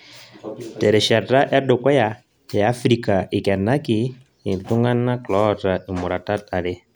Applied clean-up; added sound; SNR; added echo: none; none; none; none.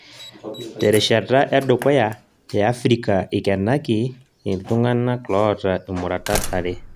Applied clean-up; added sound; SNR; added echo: none; Slam; 15 dB; none.